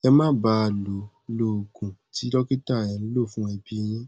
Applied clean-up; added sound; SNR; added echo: none; none; none; none.